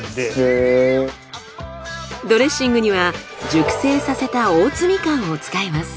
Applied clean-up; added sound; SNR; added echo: none; none; none; none.